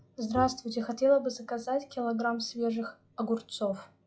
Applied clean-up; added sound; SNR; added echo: classical method log-MMSE.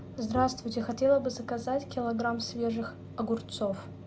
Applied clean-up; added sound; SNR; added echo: none; Bowed string instrument; 13 dB; none.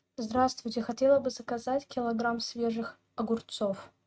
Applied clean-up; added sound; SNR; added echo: neural mask model RNNoise.